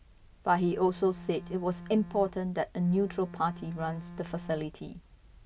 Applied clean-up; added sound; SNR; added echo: none; Bowed string instrument; 15 dB; none.